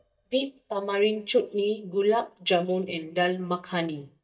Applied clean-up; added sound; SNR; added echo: neural mask model DeepFilterNet 3.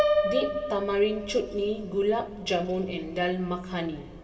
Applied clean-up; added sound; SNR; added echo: none; Piano; 3 dB; reverberation time 1.8 s.